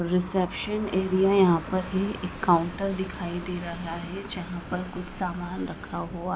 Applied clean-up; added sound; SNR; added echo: none; Train; 13 dB; none.